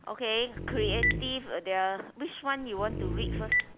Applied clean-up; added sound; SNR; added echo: none; Telephone + Dog; 1 dB; none.